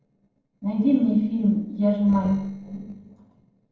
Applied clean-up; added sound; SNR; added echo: neural separator model SepFormer DNS4.